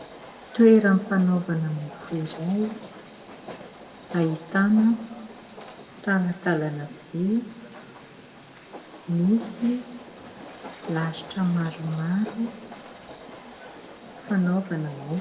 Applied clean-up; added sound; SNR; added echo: none; Train; 17 dB; reverberation time 0.9 s.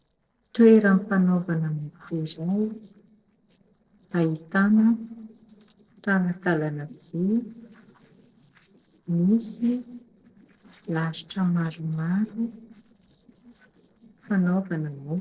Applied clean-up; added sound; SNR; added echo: neural separator model SepFormer DNS4.